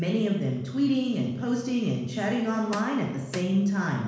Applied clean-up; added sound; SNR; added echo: none; Snare drum; 15 dB; reverberation time 1.1 s.